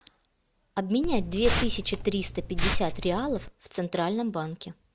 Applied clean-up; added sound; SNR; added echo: none; Liquid; -1 dB; none.